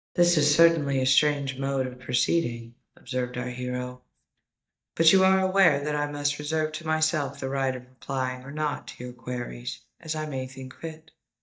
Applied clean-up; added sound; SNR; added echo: neural mask model DeepFilterNet 3.